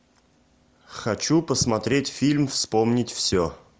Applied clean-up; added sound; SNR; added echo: none; none; none; none.